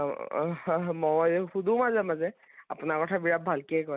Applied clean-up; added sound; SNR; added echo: none; none; none; none.